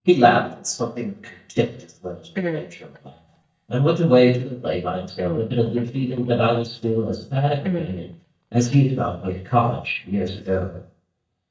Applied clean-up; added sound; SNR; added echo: neural mask model DeepFilterNet 3.